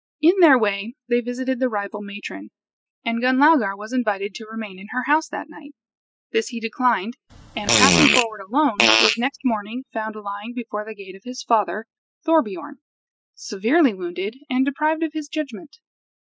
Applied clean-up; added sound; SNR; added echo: classical method spectral subtraction.